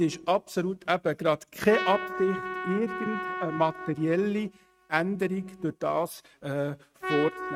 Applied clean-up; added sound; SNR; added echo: neural mask model RNNoise.